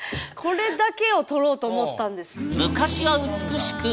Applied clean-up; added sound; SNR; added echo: none; none; none; none.